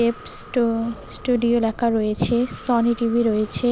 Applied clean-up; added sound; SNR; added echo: none; Breathing; 18 dB; none.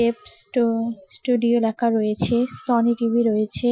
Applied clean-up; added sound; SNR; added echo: classical method Wiener filter.